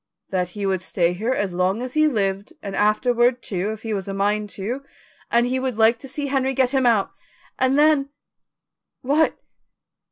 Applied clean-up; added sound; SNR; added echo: none; none; none; none.